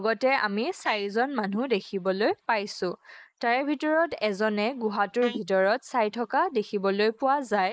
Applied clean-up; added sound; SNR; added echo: neural mask model Resemble Enhance denoiser.